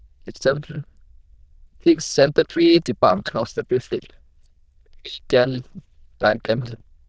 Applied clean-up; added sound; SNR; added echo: neural diffusion model UNIVERSE++.